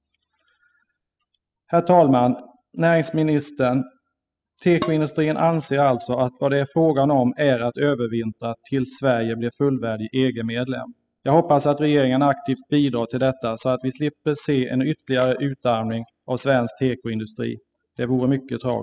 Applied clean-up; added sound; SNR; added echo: classical method spectral subtraction.